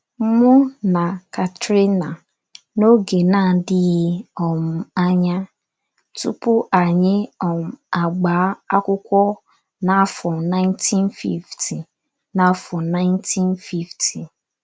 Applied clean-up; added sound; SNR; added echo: none; none; none; none.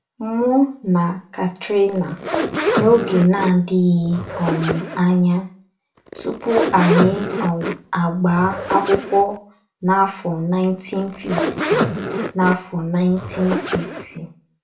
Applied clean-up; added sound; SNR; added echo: none; Zipper (clothing); 5 dB; reverberation time 0.3 s.